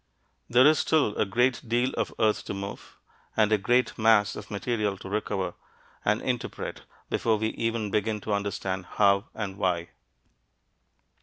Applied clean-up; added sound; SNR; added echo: none; none; none; none.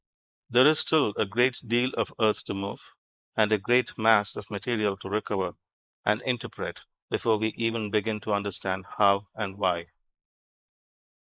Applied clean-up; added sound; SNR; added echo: neural mask model Resemble Enhance denoiser.